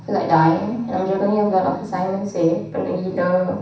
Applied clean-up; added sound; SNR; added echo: none; none; none; reverberation time 0.7 s.